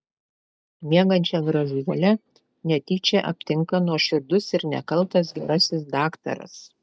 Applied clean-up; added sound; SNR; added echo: neural mask model DeepFilterNet 3.